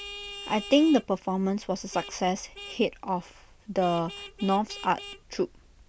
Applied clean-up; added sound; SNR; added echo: none; Vehicle horn, car horn, honking; 16 dB; none.